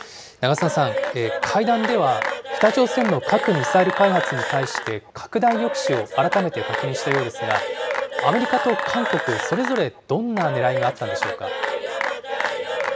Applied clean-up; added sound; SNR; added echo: none; Applause / Cheering / Clapping; 3 dB; none.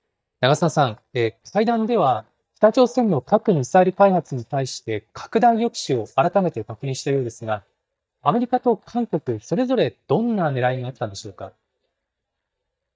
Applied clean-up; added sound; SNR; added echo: neural mask model DeepFilterNet 3.